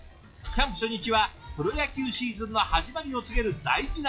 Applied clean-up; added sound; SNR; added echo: classical method log-MMSE.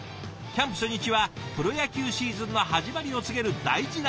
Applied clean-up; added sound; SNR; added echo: none; none; none; none.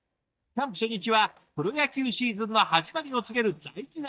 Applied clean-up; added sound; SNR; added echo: neural mask model DeepFilterNet 3.